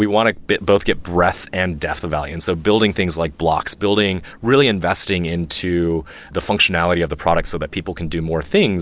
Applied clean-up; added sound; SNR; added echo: none; none; none; none.